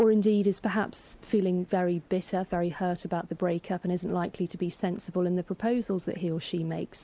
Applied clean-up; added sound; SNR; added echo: none; none; none; none.